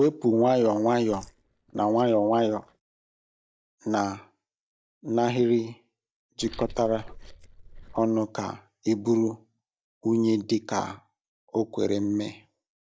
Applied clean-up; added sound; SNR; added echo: neural mask model DeepFilterNet 3.